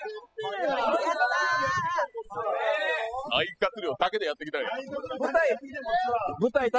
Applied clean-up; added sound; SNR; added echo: classical method spectral subtraction.